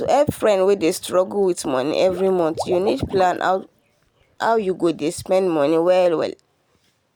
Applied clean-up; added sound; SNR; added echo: none; Liquid; 16 dB; none.